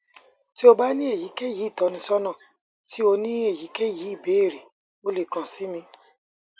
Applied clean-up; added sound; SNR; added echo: none; none; none; none.